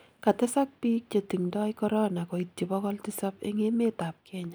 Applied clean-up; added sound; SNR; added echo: none; none; none; none.